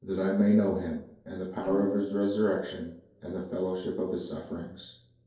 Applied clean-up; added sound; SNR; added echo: neural separator model SepFormer DNS4.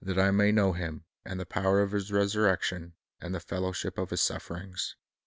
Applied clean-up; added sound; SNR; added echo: none; none; none; none.